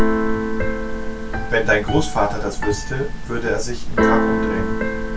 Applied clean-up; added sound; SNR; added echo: none; Keyboard (musical); -3 dB; reverberation time 0.2 s.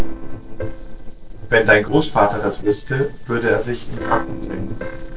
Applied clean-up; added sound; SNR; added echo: neural separator model SepFormer DNS4.